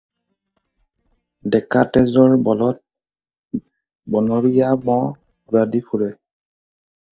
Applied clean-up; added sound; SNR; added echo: neural mask model DeepFilterNet 3.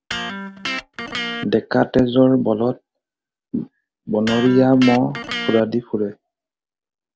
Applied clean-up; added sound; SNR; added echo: none; Electric guitar; 10 dB; none.